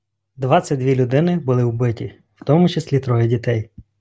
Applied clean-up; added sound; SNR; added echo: none; none; none; none.